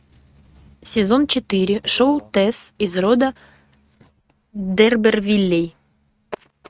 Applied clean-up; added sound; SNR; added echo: neural mask model RNNoise.